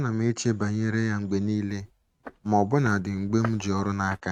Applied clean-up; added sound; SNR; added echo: neural mask model RNNoise.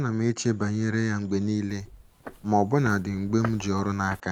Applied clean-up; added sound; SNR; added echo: none; Walk, footsteps; 17 dB; none.